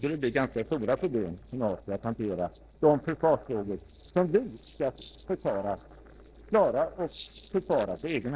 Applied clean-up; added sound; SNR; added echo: neural separator model SepFormer DNS4.